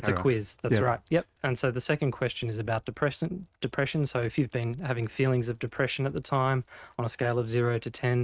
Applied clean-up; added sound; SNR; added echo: neural mask model RNNoise.